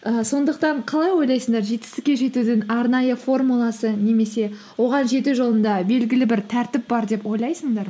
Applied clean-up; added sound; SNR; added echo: none; none; none; none.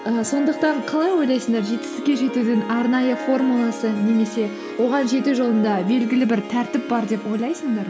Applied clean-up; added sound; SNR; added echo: none; Harp; 11 dB; none.